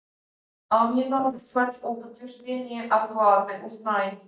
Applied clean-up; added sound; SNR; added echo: neural mask model DeepFilterNet 3.